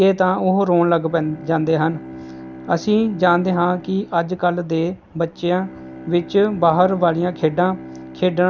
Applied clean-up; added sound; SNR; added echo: none; Bowed string instrument; 18 dB; none.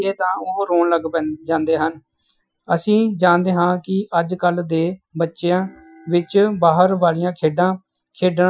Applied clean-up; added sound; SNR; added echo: classical method Wiener filter.